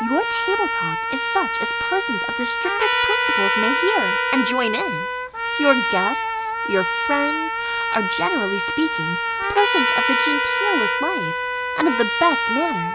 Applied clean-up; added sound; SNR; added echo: none; Trumpet + Trumpet; -2 dB; none.